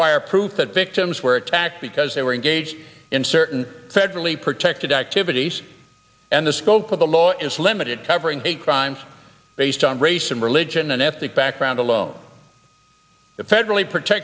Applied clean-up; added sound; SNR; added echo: none; none; none; none.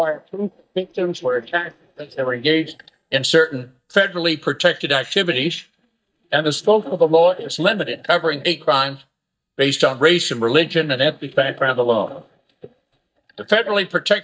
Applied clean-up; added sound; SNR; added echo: neural mask model DeepFilterNet 3.